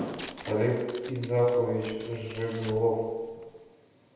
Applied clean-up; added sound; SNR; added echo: none; Tearing; 18 dB; reverberation time 1.0 s.